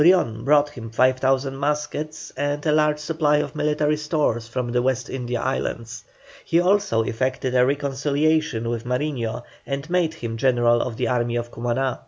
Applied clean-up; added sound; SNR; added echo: none; none; none; none.